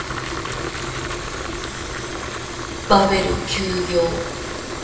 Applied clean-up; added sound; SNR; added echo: none; Fill (with liquid) / Water tap, faucet; 5 dB; reverberation time 0.2 s.